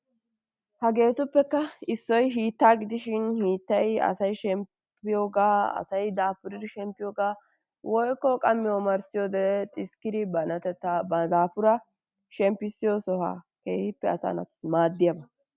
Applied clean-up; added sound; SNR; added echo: none; none; none; none.